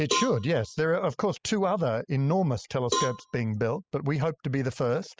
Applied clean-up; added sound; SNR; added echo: classical method spectral subtraction.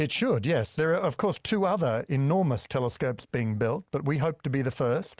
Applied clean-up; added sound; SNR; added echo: none; none; none; none.